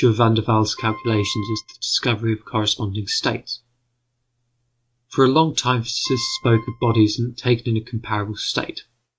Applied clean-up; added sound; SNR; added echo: neural mask model RNNoise.